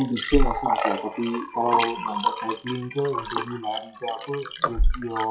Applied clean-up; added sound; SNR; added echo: classical method WPE with log-MMSE.